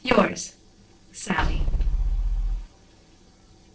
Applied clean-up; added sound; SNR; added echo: neural separator model SepFormer DNS4.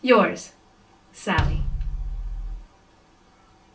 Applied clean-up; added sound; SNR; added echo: none; Bass drum; 0 dB; reverberation time 0.2 s.